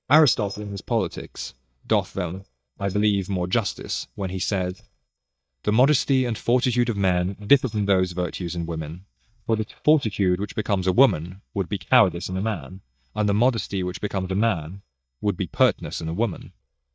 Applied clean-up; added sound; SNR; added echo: neural mask model DeepFilterNet 3.